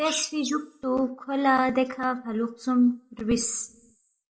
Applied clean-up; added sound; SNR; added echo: none; none; none; reverberation time 0.3 s.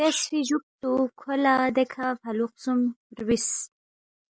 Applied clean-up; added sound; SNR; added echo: none; none; none; none.